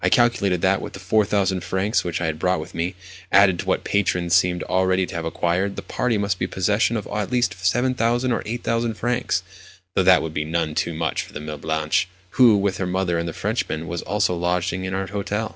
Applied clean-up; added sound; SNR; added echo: none; none; none; none.